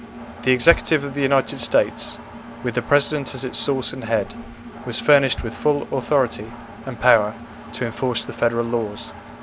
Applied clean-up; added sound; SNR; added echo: none; Engine; 15 dB; none.